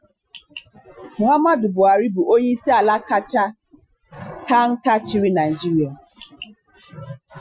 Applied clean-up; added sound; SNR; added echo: classical method Wiener filter.